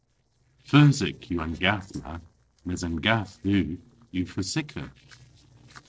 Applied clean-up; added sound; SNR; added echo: neural separator model SepFormer DNS4.